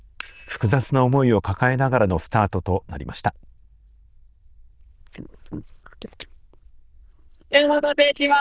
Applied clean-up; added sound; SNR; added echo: neural diffusion model UNIVERSE++.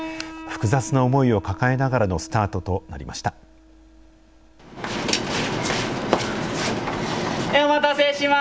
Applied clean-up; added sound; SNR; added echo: none; Piano; 19 dB; none.